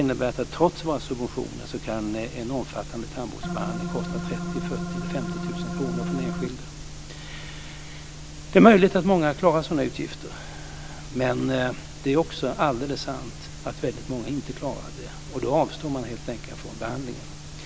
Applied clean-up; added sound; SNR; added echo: none; Organ; 4 dB; none.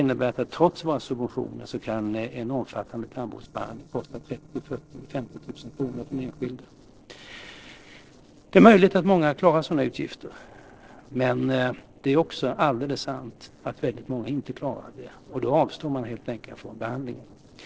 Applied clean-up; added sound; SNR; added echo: neural separator model SepFormer DNS4.